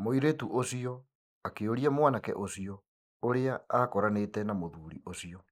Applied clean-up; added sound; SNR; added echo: neural mask model Resemble Enhance denoiser.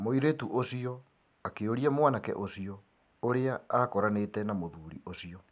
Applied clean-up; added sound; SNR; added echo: none; none; none; none.